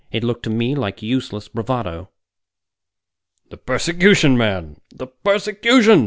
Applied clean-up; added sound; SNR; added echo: none; none; none; none.